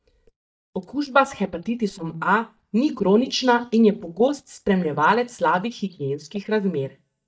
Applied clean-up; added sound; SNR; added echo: neural mask model DeepFilterNet 3.